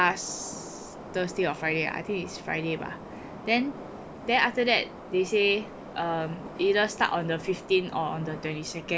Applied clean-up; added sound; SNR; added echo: none; Subway, metro, underground; 13 dB; none.